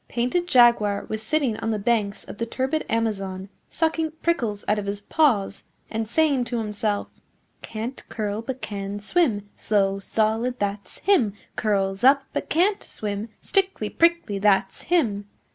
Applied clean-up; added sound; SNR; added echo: none; none; none; none.